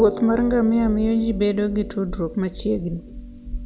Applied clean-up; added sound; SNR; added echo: none; Harp; 11 dB; none.